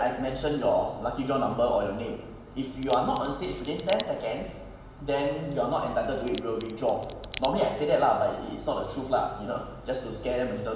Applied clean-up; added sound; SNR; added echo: none; Crack; 17 dB; reverberation time 1.0 s.